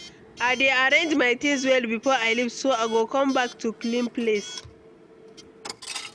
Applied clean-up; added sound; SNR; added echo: none; Coin (dropping) / Alarm; 17 dB; none.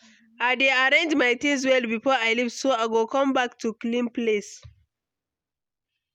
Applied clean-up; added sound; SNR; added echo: none; none; none; none.